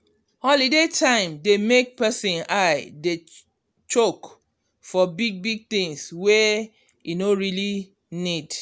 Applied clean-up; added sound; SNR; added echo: none; none; none; none.